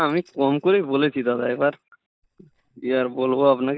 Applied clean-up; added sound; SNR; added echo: neural mask model DeepFilterNet 3.